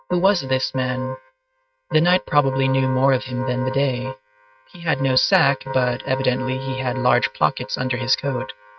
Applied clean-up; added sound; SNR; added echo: neural mask model RNNoise.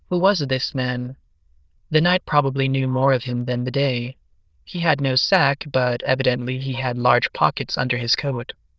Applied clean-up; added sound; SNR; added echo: neural diffusion model UNIVERSE++.